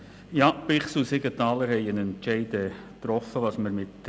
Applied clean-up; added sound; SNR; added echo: none; none; none; none.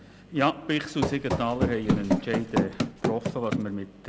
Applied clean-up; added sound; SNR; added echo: none; Run; -2 dB; none.